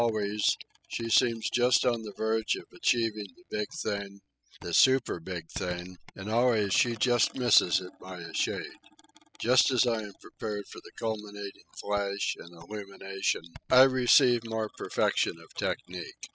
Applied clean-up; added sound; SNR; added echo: classical method spectral subtraction.